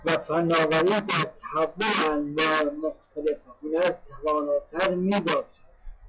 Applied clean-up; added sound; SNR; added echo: classical method log-MMSE.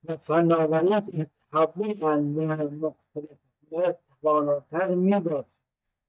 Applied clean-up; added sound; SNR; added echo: neural mask model DeepFilterNet 3.